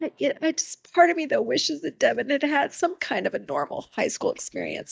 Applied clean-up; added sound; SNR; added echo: neural mask model DeepFilterNet 3.